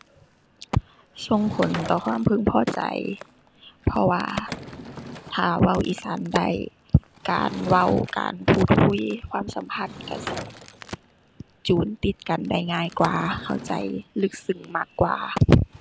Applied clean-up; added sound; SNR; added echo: none; Sliding door / Wood + Crack; 14 dB; none.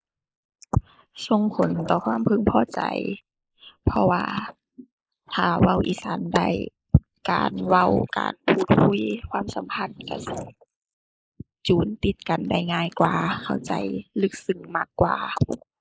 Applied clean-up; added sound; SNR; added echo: neural mask model Resemble Enhance denoiser.